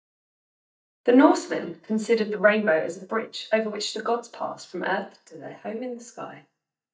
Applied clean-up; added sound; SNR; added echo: neural mask model DeepFilterNet 3.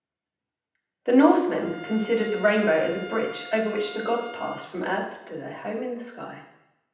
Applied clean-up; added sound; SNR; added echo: none; Trumpet; 16 dB; reverberation time 0.8 s.